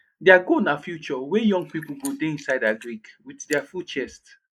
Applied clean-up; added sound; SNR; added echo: neural mask model Resemble Enhance denoiser.